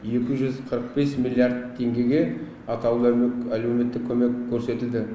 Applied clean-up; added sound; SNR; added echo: none; none; none; none.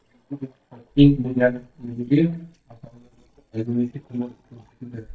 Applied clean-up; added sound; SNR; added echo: neural mask model DeepFilterNet 3.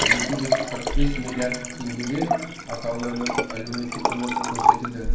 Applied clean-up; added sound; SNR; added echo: none; Liquid; -5 dB; reverberation time 0.9 s.